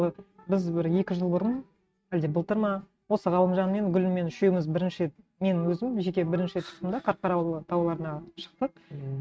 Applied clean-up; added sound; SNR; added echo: neural mask model RNNoise.